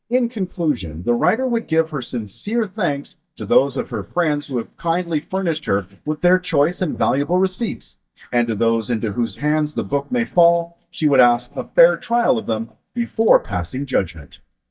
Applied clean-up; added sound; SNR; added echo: neural mask model DeepFilterNet 3.